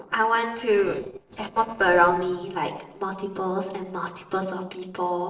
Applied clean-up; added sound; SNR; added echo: neural separator model SepFormer DNS4.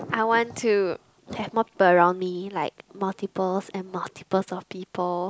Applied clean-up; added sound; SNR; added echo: none; none; none; none.